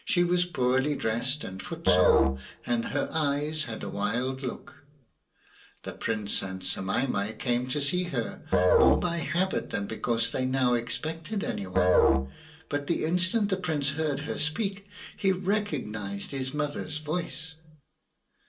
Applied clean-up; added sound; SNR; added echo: none; Musical instrument; 0 dB; reverberation time 0.2 s.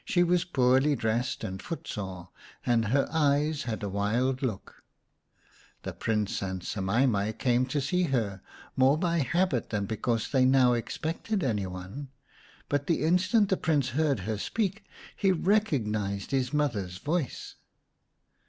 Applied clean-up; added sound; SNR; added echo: none; none; none; none.